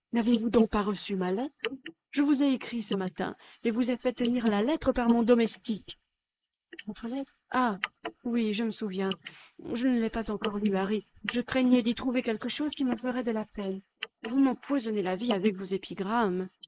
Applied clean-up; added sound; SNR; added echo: neural mask model Resemble Enhance denoiser.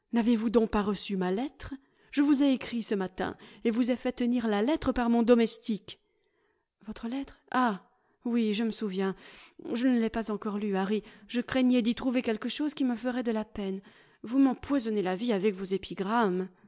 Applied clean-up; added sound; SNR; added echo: none; none; none; none.